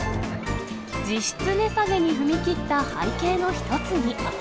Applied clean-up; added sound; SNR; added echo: none; none; none; none.